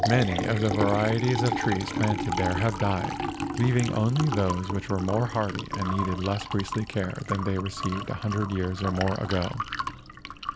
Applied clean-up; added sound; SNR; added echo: none; Liquid; 5 dB; none.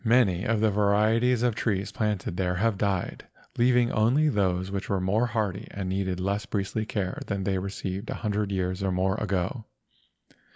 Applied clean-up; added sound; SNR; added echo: none; none; none; none.